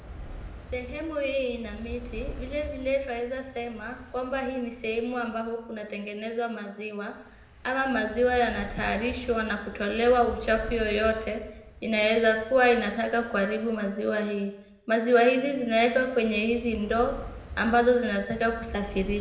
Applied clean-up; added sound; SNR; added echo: none; Fire; 15 dB; reverberation time 0.8 s.